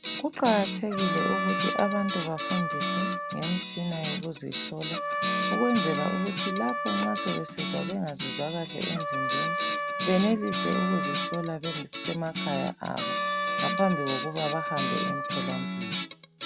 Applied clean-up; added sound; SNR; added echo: none; Guitar + Trumpet; 0 dB; none.